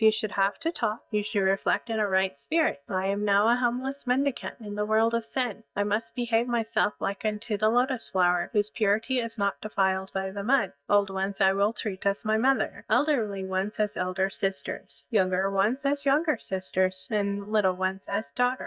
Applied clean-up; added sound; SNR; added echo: neural mask model DeepFilterNet 3.